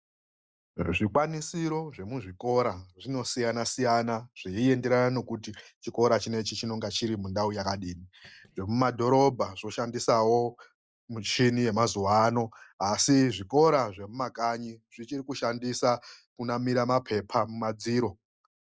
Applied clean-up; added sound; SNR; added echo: neural mask model DeepFilterNet 3.